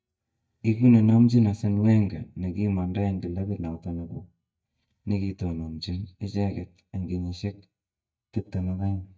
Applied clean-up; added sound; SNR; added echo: neural mask model DeepFilterNet 3.